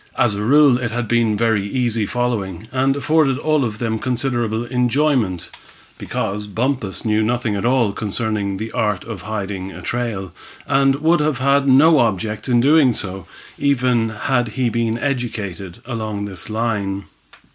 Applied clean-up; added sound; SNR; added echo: none; none; none; none.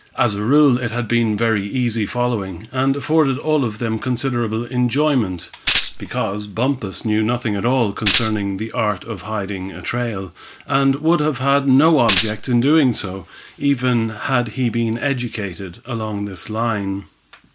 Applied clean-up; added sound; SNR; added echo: none; Tambourine; 3 dB; none.